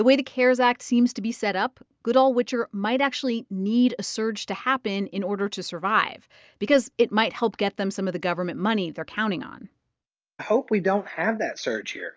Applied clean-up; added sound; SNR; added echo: none; none; none; none.